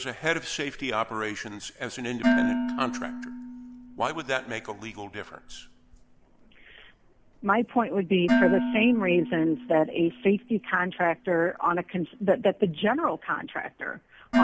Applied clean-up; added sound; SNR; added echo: none; Dishes, pots, and pans; 5 dB; none.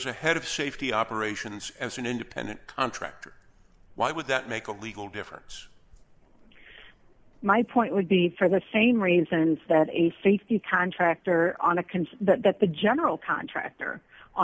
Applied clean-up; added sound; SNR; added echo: none; none; none; none.